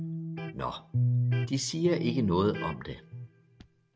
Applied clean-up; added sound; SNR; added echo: none; Electric guitar; 0 dB; none.